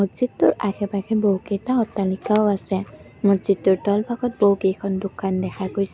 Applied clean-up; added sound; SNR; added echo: none; none; none; none.